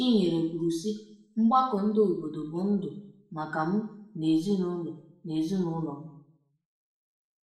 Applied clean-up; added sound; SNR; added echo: none; none; none; reverberation time 0.6 s.